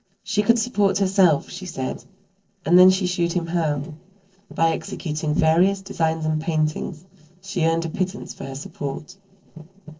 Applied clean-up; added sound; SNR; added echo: neural separator model SepFormer DNS4.